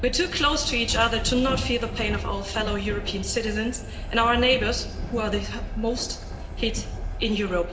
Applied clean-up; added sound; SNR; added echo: none; Train; 5 dB; reverberation time 1.9 s.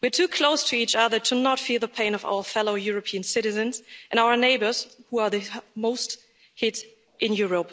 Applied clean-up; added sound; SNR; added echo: none; none; none; none.